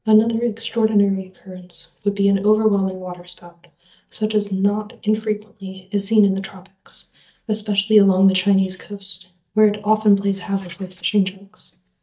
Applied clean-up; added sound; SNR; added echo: neural mask model DeepFilterNet 3.